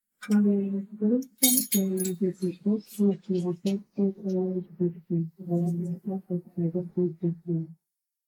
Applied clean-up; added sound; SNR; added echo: neural mask model Resemble Enhance denoiser.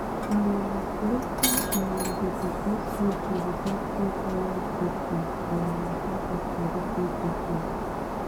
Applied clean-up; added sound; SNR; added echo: none; Shatter; -2 dB; none.